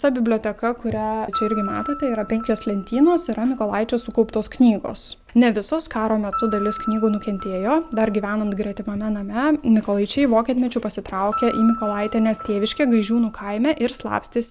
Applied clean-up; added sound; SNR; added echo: none; Piano; 15 dB; none.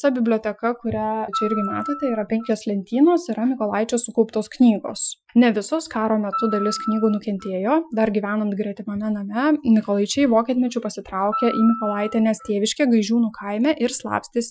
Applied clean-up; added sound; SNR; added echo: classical method Wiener filter.